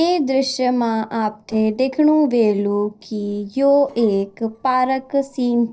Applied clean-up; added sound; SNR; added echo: neural separator model SepFormer DNS4.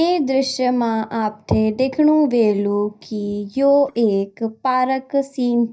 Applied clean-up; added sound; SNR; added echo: neural mask model DeepFilterNet 3.